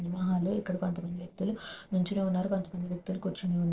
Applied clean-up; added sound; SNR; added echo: neural separator model SepFormer DNS4.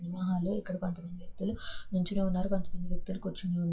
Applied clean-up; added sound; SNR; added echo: classical method WPE with log-MMSE.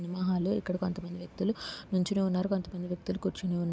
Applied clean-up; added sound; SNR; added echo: none; none; none; none.